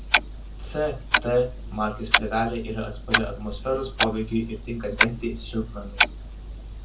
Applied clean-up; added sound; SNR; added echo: none; Clock; -1 dB; reverberation time 0.2 s.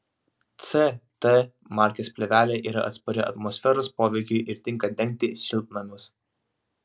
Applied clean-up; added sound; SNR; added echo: none; none; none; none.